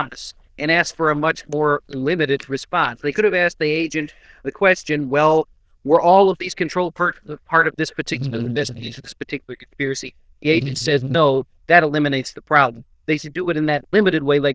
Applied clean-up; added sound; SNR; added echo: neural diffusion model UNIVERSE++.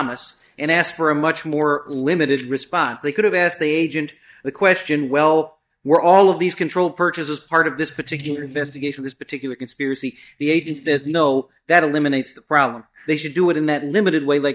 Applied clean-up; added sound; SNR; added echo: neural mask model DeepFilterNet 3.